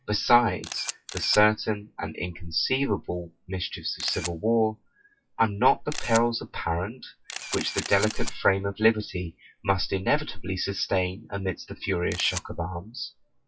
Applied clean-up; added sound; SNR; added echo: classical method WPE with log-MMSE.